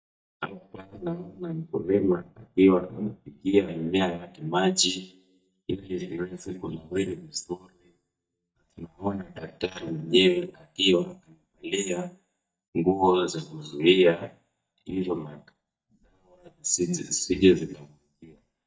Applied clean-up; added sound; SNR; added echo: neural mask model DeepFilterNet 3.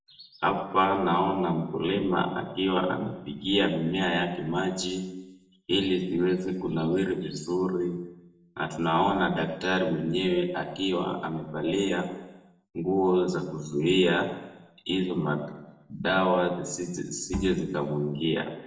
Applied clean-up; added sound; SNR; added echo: none; Bowed string instrument; 10 dB; reverberation time 0.8 s.